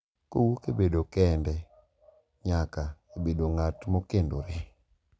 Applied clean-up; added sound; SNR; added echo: none; none; none; none.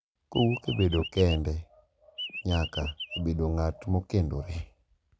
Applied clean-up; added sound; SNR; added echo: none; Chirp, tweet; 9 dB; none.